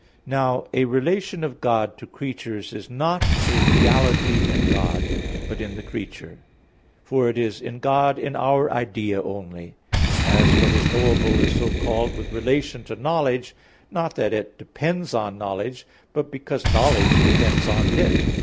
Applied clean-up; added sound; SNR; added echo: none; Boom; -1 dB; none.